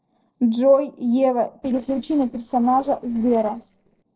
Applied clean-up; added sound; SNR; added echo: neural separator model SepFormer DNS4.